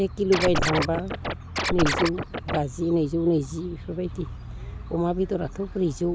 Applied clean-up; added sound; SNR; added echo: none; Scratching (performance technique); 1 dB; none.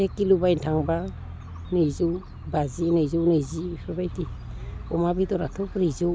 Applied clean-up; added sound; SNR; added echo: none; none; none; none.